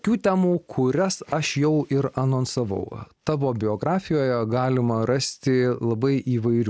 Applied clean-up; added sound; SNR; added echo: none; none; none; none.